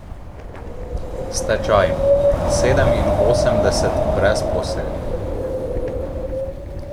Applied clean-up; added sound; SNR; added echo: none; Wind; -5 dB; none.